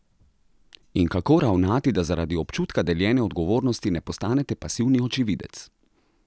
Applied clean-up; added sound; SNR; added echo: none; none; none; none.